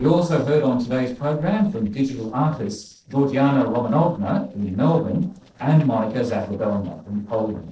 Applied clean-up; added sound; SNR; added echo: neural separator model SepFormer DNS4.